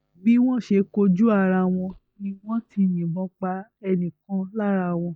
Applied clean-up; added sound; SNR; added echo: neural mask model DeepFilterNet 3.